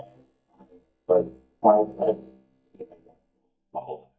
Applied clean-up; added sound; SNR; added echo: neural mask model DeepFilterNet 3.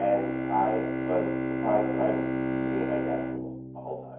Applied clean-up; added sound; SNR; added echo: none; Bowed string instrument; 0 dB; reverberation time 0.9 s.